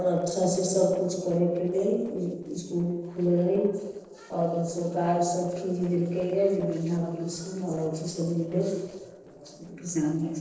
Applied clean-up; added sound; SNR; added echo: neural separator model SepFormer DNS4.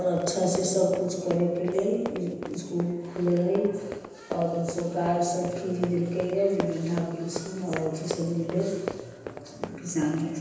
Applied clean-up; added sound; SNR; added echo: none; Run; 11 dB; reverberation time 1.1 s.